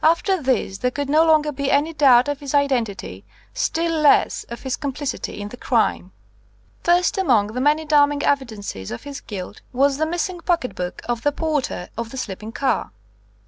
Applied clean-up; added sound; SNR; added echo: none; none; none; none.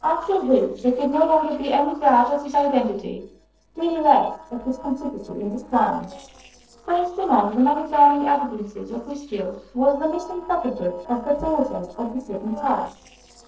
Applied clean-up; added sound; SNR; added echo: neural separator model SepFormer DNS4.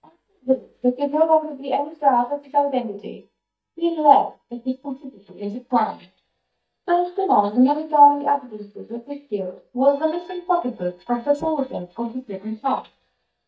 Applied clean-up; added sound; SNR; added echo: neural mask model DeepFilterNet 3.